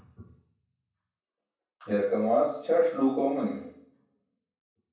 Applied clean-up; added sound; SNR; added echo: none; none; none; reverberation time 0.6 s.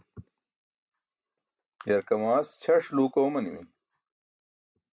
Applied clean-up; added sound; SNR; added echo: none; none; none; none.